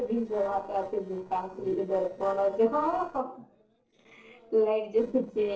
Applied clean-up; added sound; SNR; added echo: neural separator model SepFormer DNS4.